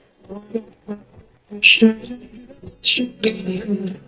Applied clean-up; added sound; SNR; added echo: neural mask model DeepFilterNet 3.